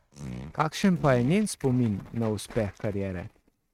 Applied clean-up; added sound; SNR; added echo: neural mask model RNNoise.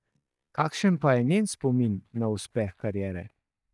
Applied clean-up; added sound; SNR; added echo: neural mask model DeepFilterNet 3.